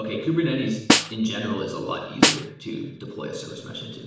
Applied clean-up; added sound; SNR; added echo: none; Snare drum; -3 dB; reverberation time 0.7 s.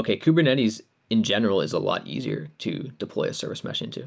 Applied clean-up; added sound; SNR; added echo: none; none; none; none.